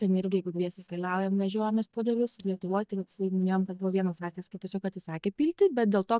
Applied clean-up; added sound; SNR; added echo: neural mask model DeepFilterNet 3.